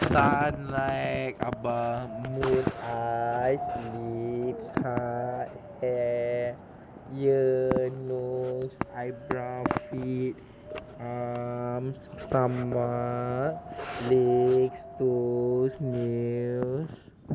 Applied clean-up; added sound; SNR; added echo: none; Wind; 15 dB; none.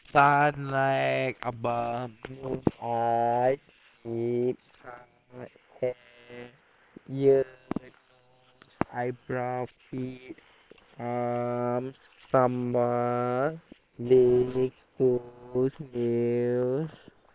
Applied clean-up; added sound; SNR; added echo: neural separator model SepFormer WHAM!.